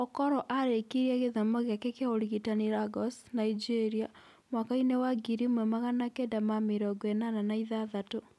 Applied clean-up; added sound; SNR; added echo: none; none; none; none.